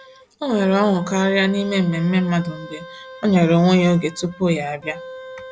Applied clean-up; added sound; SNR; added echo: none; Wind instrument, woodwind instrument; 18 dB; none.